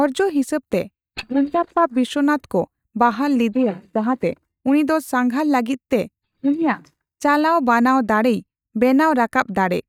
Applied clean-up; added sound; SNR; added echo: neural mask model DeepFilterNet 3.